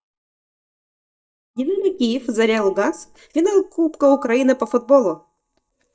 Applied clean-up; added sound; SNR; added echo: neural mask model DeepFilterNet 3.